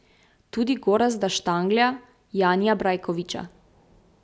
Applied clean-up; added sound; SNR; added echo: none; none; none; none.